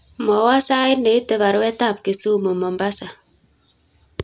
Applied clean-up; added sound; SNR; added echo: none; none; none; none.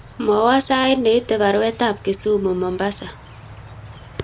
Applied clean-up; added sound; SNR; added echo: none; Insect; 20 dB; none.